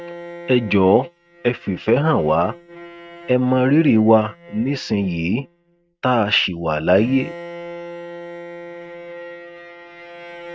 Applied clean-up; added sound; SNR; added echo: neural mask model RNNoise.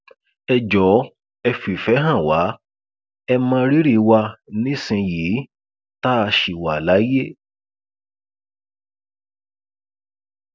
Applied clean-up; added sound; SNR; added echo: none; none; none; none.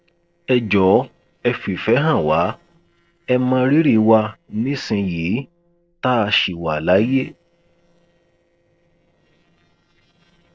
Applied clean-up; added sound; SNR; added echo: neural separator model SepFormer DNS4.